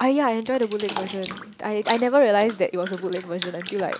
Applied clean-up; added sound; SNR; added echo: none; Bathtub (filling or washing); 11 dB; none.